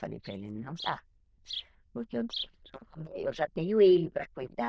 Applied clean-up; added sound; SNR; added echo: neural diffusion model UNIVERSE++.